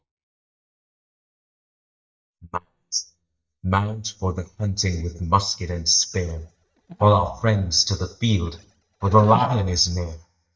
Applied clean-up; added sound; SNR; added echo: neural mask model DeepFilterNet 3.